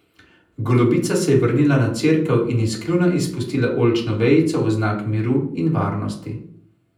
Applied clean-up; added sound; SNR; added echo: none; none; none; reverberation time 0.6 s.